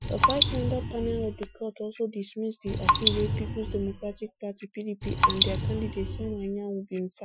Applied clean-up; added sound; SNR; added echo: classical method Wiener filter.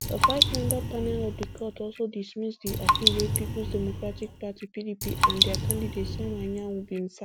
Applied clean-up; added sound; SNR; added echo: none; Raindrop; -5 dB; none.